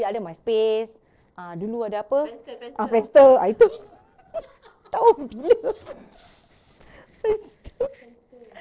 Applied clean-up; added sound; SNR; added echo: neural separator model SepFormer DNS4.